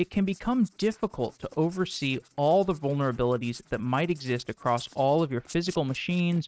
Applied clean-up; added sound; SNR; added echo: neural mask model RNNoise.